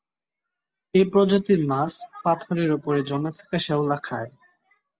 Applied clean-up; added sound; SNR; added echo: none; none; none; none.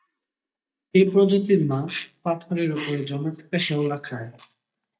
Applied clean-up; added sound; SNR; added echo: neural mask model DeepFilterNet 3.